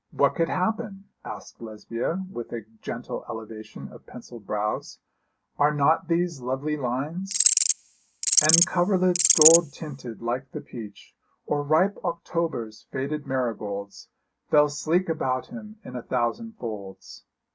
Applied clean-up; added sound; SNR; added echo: none; Insect; -4 dB; none.